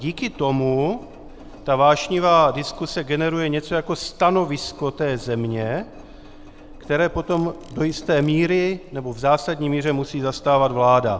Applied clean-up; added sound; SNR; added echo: none; Insect + Engine; 20 dB; none.